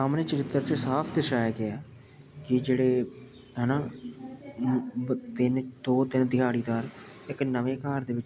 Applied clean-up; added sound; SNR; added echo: none; none; none; none.